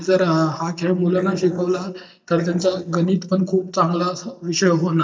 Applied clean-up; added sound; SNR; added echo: neural mask model DeepFilterNet 3.